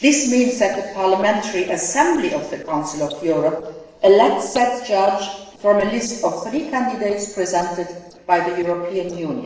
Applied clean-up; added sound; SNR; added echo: neural separator model SepFormer DNS4.